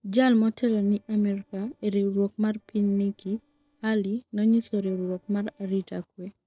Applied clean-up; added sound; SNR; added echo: neural separator model SepFormer DNS4.